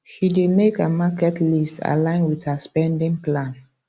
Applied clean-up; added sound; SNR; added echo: none; none; none; none.